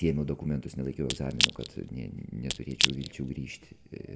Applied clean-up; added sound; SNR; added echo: none; Crack / Crushing; -1 dB; reverberation time 1.7 s.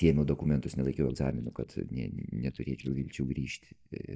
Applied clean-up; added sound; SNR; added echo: neural mask model DeepFilterNet 3.